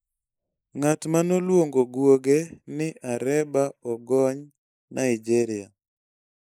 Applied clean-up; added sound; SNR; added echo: neural mask model Resemble Enhance denoiser.